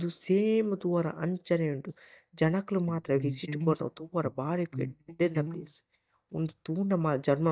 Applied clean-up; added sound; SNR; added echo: neural mask model DeepFilterNet 3.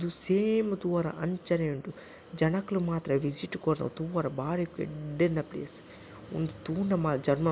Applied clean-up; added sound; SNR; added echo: none; none; none; none.